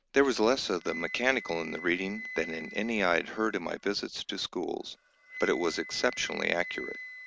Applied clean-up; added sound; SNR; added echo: none; Wind instrument, woodwind instrument; 14 dB; none.